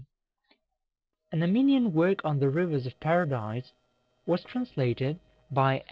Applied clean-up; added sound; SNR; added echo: neural separator model SepFormer DNS4.